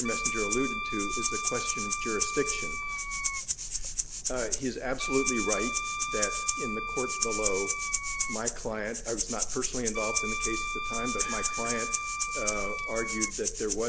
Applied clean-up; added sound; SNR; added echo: none; Rattle (instrument) + Wind instrument, woodwind instrument; -2 dB; none.